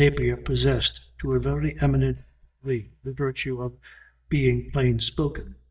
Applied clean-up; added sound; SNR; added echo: neural mask model DeepFilterNet 3.